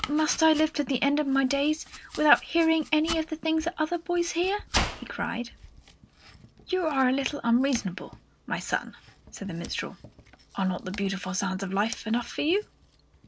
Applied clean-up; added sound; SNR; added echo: none; Domestic sounds, home sounds; 13 dB; none.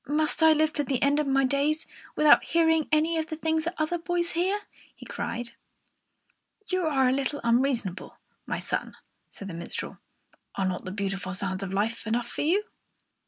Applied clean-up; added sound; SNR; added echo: none; none; none; none.